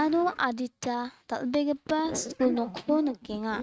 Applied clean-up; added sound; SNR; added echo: neural mask model RNNoise.